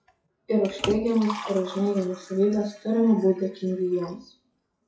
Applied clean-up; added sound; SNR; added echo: classical method WPE with log-MMSE.